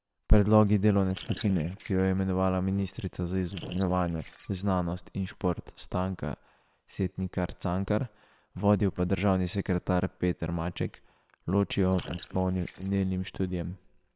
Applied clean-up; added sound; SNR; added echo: neural separator model SepFormer WHAM!.